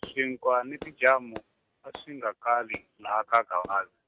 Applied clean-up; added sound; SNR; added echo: neural mask model RNNoise.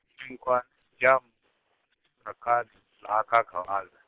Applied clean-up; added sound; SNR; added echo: neural separator model SepFormer WHAM!.